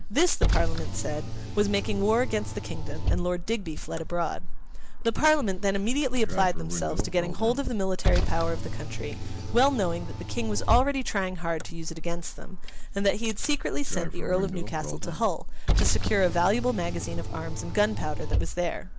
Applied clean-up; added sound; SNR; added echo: none; Car; -2 dB; none.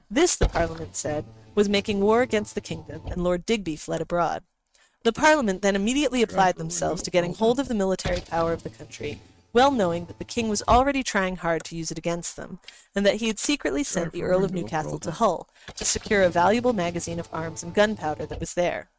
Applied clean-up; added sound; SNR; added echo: neural mask model RNNoise.